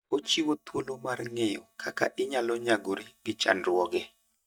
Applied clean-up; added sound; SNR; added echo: neural mask model DeepFilterNet 3.